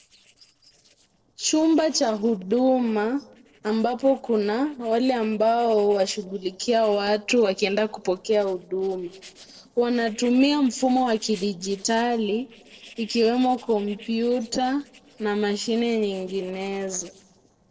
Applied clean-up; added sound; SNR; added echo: neural separator model SepFormer DNS4.